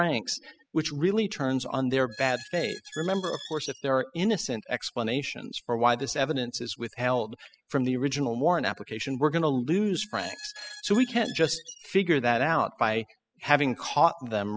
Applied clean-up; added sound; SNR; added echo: classical method spectral subtraction.